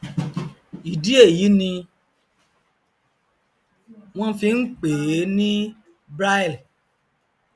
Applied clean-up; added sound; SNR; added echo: none; none; none; none.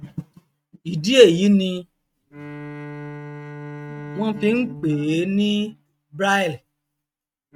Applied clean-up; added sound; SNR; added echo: neural mask model RNNoise.